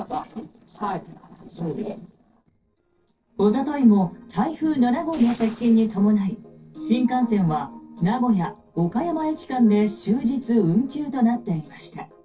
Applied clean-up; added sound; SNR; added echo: neural separator model SepFormer DNS4.